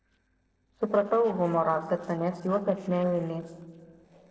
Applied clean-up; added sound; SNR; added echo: neural separator model SepFormer DNS4.